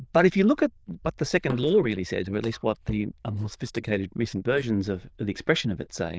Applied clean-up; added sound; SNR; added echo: neural diffusion model UNIVERSE++.